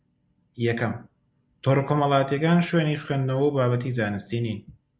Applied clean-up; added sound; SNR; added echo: none; none; none; none.